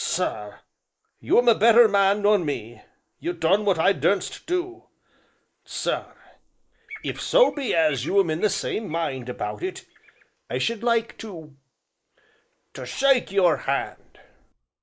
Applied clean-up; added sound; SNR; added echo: neural mask model Resemble Enhance denoiser.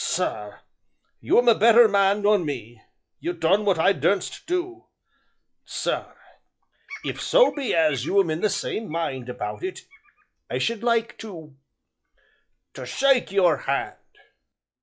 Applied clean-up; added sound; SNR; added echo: classical method log-MMSE.